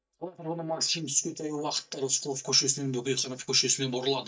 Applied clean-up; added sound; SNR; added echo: neural mask model DeepFilterNet 3.